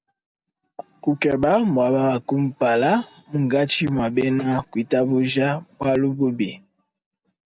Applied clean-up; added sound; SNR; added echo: none; none; none; none.